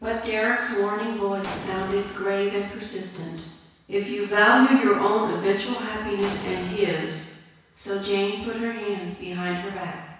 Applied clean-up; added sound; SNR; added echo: none; Explosion; 14 dB; reverberation time 1.1 s.